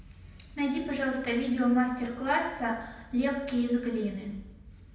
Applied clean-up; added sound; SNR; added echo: none; none; none; reverberation time 0.9 s.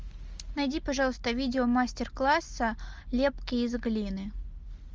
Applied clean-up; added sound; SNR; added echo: none; none; none; none.